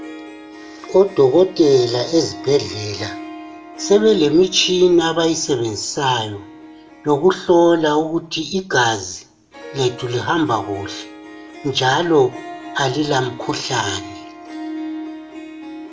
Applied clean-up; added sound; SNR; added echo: none; Harp; 15 dB; reverberation time 0.3 s.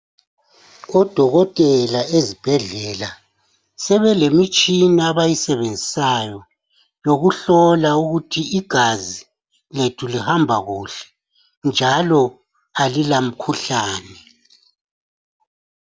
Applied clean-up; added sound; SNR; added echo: none; none; none; none.